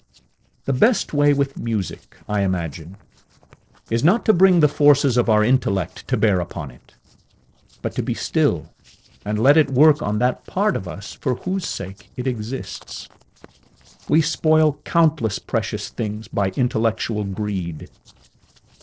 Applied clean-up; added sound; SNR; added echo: neural separator model SepFormer DNS4.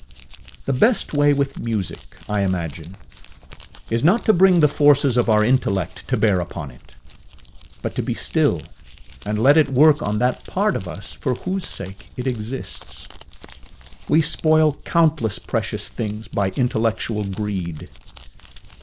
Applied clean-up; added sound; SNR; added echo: none; Crumpling, crinkling; 18 dB; none.